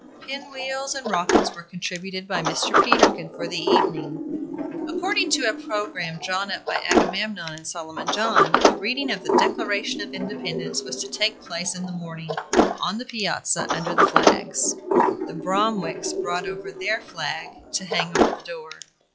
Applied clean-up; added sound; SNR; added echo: classical method log-MMSE.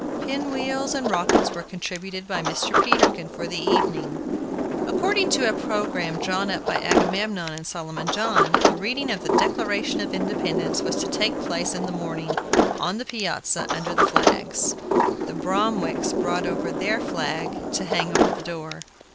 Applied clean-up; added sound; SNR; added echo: none; Sliding door; -4 dB; none.